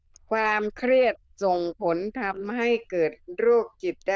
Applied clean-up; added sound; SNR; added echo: neural diffusion model UNIVERSE++.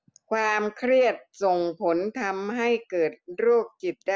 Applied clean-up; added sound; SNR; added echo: none; none; none; none.